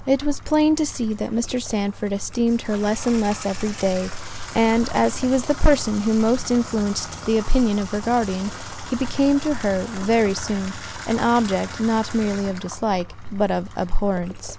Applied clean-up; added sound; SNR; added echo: none; Bathtub (filling or washing) / Water tap, faucet; 14 dB; none.